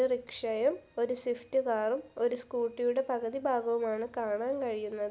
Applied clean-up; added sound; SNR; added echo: none; none; none; none.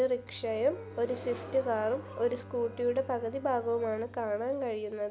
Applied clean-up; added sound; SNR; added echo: none; Gasp + Bowed string instrument; 15 dB; none.